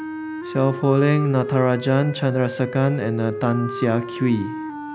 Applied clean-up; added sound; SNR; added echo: none; Wind instrument, woodwind instrument; 10 dB; none.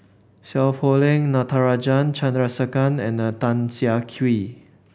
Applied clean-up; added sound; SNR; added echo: none; none; none; none.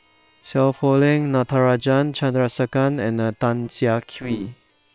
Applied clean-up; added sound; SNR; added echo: neural separator model SepFormer WHAM!.